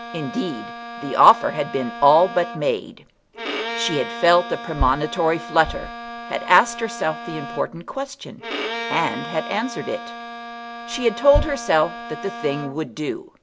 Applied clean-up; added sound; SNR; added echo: none; Bowed string instrument; 11 dB; none.